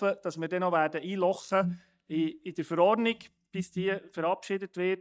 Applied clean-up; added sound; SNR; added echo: neural mask model DeepFilterNet 3.